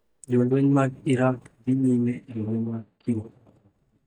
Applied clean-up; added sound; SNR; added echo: neural mask model DeepFilterNet 3.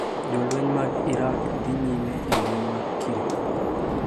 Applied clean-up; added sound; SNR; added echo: none; Gunshot, gunfire; -3 dB; none.